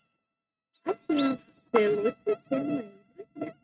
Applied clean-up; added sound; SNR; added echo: neural mask model RNNoise.